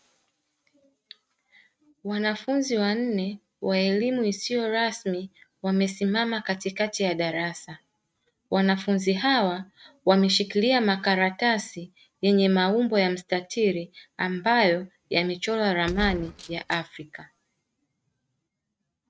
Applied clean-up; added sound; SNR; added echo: neural mask model RNNoise.